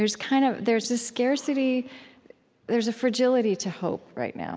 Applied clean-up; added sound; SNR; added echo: none; none; none; none.